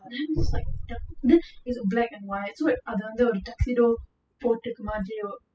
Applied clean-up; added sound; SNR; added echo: classical method spectral subtraction.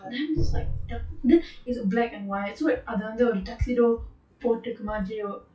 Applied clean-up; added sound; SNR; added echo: classical method log-MMSE.